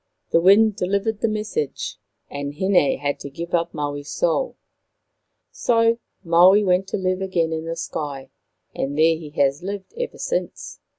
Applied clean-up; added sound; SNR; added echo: none; none; none; none.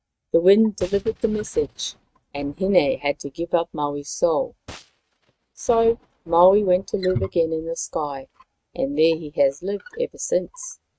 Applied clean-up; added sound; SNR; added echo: neural mask model RNNoise.